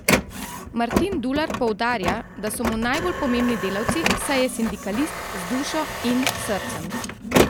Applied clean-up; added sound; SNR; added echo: none; Printer; 0 dB; none.